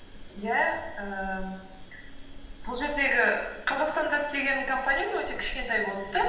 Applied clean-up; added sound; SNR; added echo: none; Train; 12 dB; reverberation time 0.8 s.